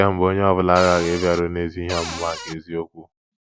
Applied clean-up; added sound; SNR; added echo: none; Cupboard open or close; 9 dB; none.